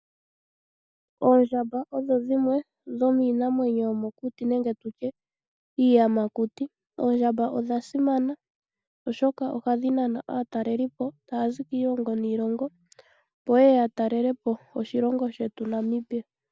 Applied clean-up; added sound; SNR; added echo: none; none; none; none.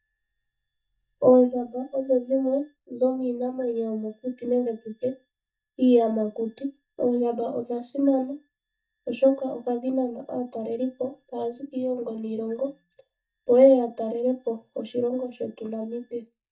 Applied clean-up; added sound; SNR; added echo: neural mask model DeepFilterNet 3.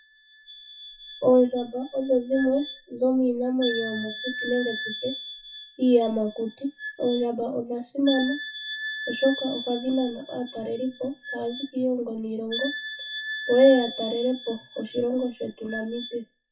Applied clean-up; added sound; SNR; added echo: classical method WPE with log-MMSE.